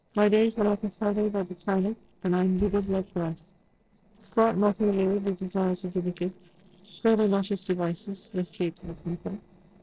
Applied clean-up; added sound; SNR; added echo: neural separator model SepFormer DNS4.